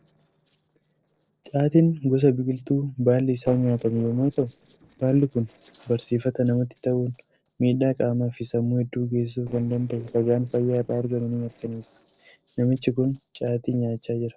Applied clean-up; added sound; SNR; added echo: neural separator model SepFormer DNS4.